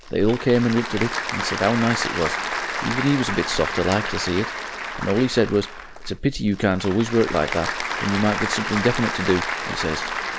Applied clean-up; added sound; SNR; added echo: none; Applause / Crowd; 5 dB; none.